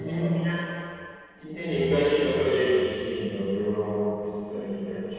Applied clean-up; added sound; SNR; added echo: neural separator model SepFormer DNS4.